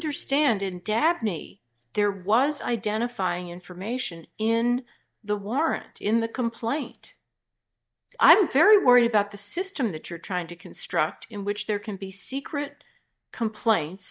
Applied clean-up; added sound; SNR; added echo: neural mask model DeepFilterNet 3.